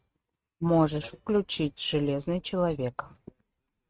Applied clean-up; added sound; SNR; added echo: neural mask model RNNoise.